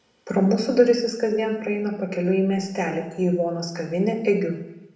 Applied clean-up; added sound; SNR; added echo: none; none; none; reverberation time 0.8 s.